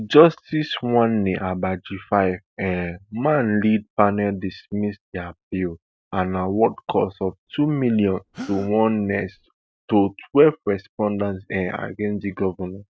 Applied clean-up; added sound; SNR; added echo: none; Gasp; 19 dB; none.